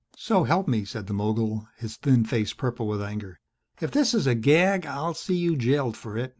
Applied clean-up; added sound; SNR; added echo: none; none; none; none.